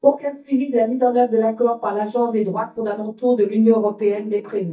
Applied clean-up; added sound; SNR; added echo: neural mask model DeepFilterNet 3.